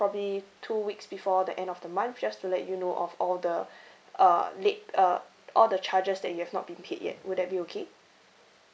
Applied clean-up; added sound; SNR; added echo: none; none; none; none.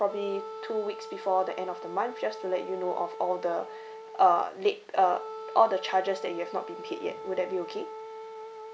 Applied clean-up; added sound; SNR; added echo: none; Wind instrument, woodwind instrument; 12 dB; none.